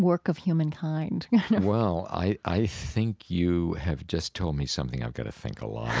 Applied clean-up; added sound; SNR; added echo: none; none; none; none.